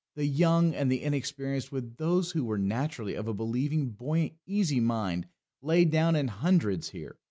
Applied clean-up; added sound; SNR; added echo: none; none; none; none.